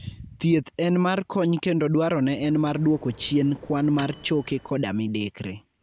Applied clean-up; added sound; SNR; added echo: none; Microwave oven; 20 dB; none.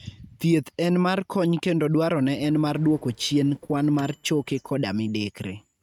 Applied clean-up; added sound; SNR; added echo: neural mask model RNNoise.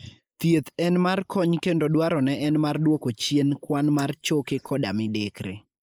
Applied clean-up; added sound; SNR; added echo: neural mask model Resemble Enhance denoiser.